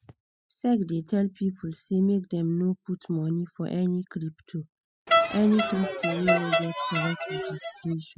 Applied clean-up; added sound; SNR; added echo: classical method spectral subtraction.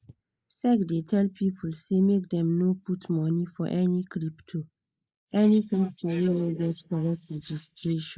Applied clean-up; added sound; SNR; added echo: neural mask model Resemble Enhance denoiser.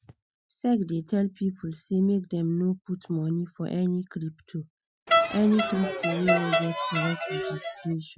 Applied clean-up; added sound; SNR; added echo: classical method Wiener filter.